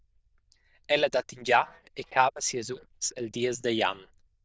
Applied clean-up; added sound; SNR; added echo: neural diffusion model UNIVERSE++.